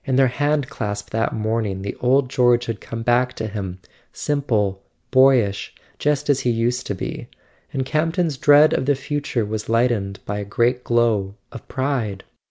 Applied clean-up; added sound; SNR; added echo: none; none; none; none.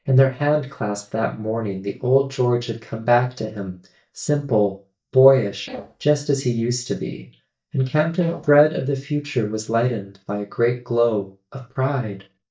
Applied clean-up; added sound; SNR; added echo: neural mask model DeepFilterNet 3.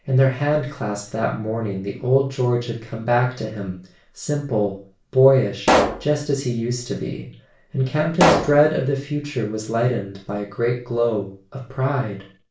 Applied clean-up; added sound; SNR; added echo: none; Explosion; 1 dB; reverberation time 0.3 s.